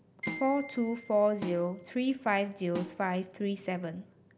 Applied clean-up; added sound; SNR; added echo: none; Snare drum + Glockenspiel; 12 dB; none.